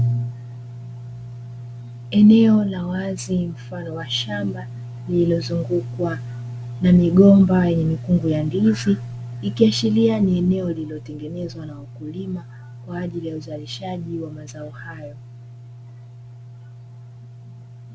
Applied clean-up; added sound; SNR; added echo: none; none; none; none.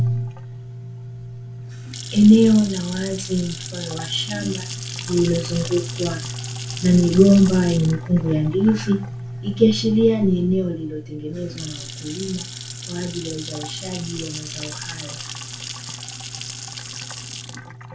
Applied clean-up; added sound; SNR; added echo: none; Sink (filling or washing) / Water tap, faucet / Splash, splatter; 15 dB; reverberation time 0.3 s.